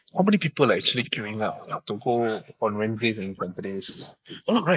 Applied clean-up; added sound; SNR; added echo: neural mask model Resemble Enhance denoiser.